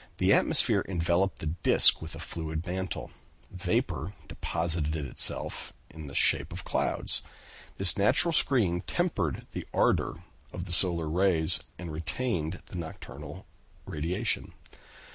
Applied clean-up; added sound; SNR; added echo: none; none; none; none.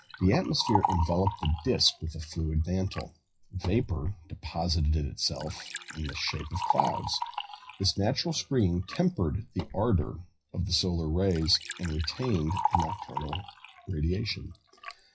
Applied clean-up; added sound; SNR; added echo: classical method WPE with log-MMSE.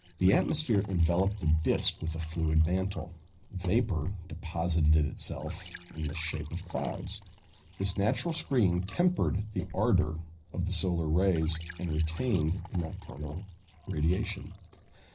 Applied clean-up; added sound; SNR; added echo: neural separator model SepFormer DNS4.